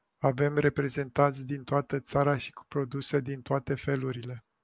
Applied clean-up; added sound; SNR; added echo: none; none; none; none.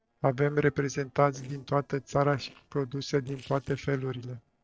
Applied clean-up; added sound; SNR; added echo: neural separator model SepFormer DNS4.